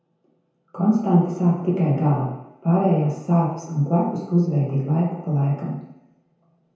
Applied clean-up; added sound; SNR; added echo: none; none; none; reverberation time 0.9 s.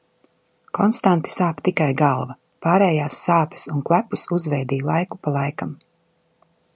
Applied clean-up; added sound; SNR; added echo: none; none; none; none.